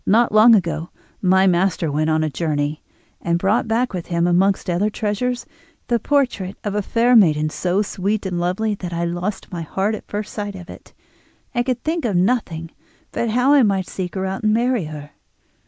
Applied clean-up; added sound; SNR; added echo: none; none; none; none.